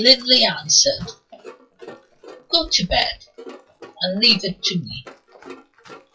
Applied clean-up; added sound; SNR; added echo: classical method WPE with log-MMSE.